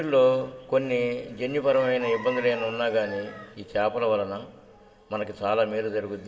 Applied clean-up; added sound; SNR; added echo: none; Chicken, rooster; 15 dB; reverberation time 2.1 s.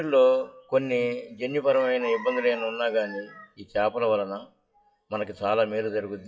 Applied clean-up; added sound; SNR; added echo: classical method WPE with log-MMSE.